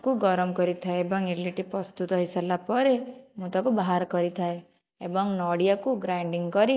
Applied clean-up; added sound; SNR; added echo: none; none; none; none.